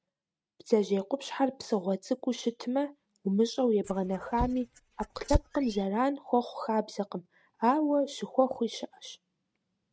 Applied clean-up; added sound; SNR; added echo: neural mask model RNNoise.